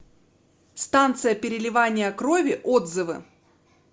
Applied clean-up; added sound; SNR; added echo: none; none; none; none.